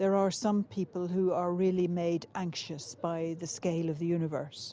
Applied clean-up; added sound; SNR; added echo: none; none; none; none.